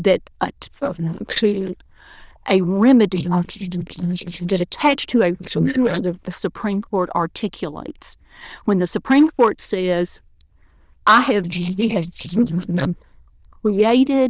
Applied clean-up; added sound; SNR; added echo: neural diffusion model UNIVERSE++.